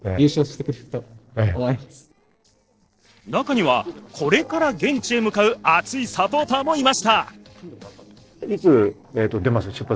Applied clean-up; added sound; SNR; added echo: neural separator model SepFormer DNS4.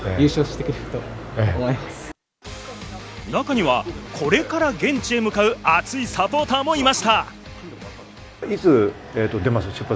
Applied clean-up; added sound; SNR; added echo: none; none; none; none.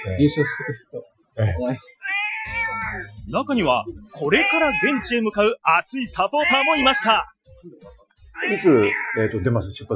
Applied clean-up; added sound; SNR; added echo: classical method Wiener filter.